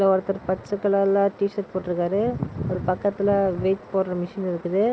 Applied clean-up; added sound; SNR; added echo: none; none; none; none.